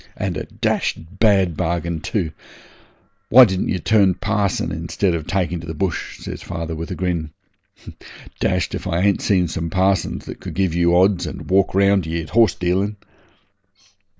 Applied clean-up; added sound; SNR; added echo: none; none; none; none.